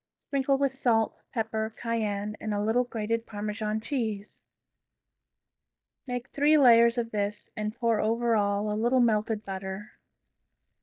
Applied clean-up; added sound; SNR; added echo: neural mask model DeepFilterNet 3.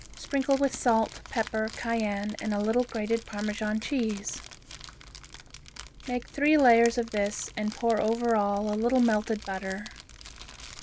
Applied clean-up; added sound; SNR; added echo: none; Crumpling, crinkling; 17 dB; none.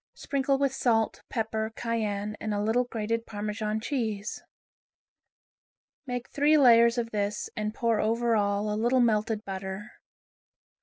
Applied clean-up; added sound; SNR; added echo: none; none; none; none.